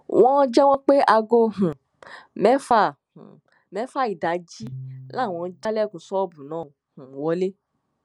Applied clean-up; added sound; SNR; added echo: none; Piano; 19 dB; none.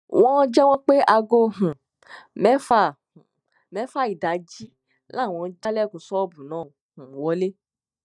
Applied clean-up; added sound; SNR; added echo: neural mask model DeepFilterNet 3.